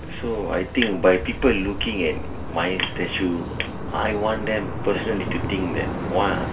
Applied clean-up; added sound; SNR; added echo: none; Chirp, tweet; 7 dB; reverberation time 0.2 s.